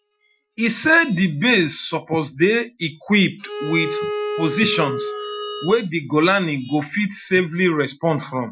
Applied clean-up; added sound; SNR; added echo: classical method Wiener filter.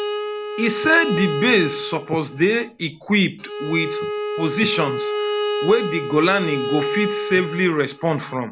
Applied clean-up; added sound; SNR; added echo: none; Bowed string instrument; 5 dB; none.